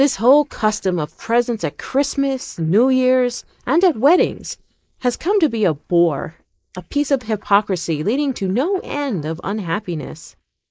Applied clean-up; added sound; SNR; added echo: neural mask model Resemble Enhance denoiser.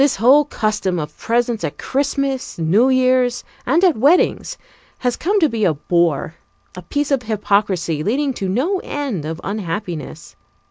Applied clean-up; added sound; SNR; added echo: none; none; none; none.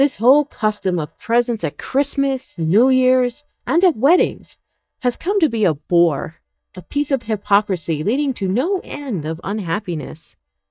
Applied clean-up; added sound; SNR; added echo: neural mask model DeepFilterNet 3.